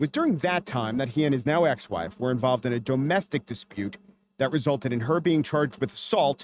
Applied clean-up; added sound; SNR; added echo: neural mask model RNNoise.